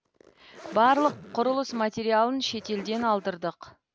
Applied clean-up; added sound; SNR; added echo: none; Zipper (clothing); 18 dB; none.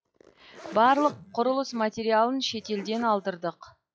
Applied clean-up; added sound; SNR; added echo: classical method log-MMSE.